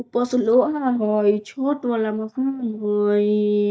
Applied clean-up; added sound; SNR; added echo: neural mask model DeepFilterNet 3.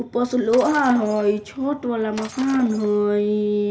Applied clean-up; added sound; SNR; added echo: none; Shatter; 19 dB; reverberation time 0.7 s.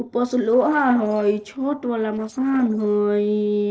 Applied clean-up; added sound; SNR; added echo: neural separator model SepFormer DNS4.